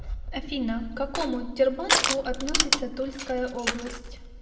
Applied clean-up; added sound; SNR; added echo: none; Crushing; -1 dB; reverberation time 1.1 s.